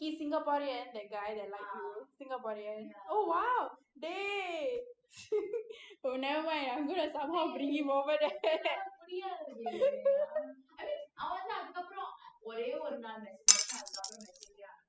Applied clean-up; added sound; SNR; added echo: classical method spectral subtraction.